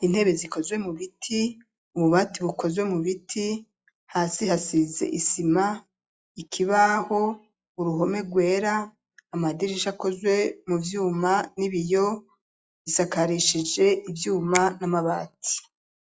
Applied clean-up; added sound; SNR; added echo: classical method log-MMSE.